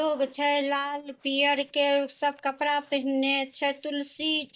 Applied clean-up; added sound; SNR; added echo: neural mask model DeepFilterNet 3.